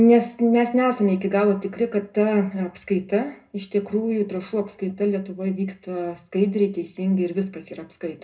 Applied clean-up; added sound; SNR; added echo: none; none; none; reverberation time 0.2 s.